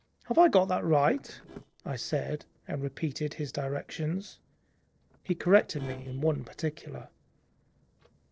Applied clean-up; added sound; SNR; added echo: neural separator model SepFormer DNS4.